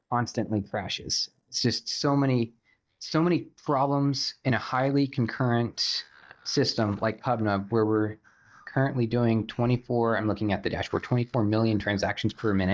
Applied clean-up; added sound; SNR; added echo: neural mask model DeepFilterNet 3.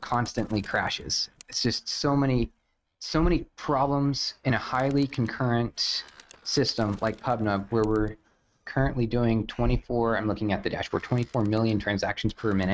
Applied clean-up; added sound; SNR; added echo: neural mask model RNNoise.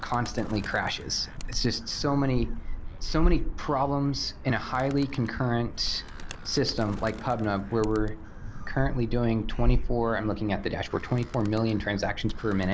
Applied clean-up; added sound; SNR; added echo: none; Animal; 3 dB; none.